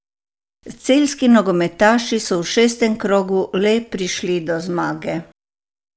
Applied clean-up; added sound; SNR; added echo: none; none; none; none.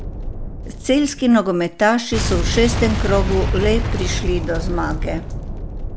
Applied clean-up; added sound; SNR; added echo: none; Boom; 2 dB; none.